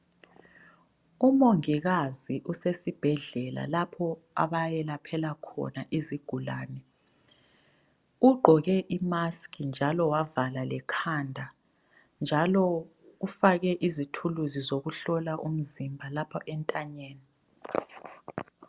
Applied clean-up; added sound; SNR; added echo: none; none; none; none.